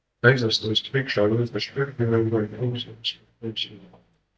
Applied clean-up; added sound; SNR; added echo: neural mask model DeepFilterNet 3.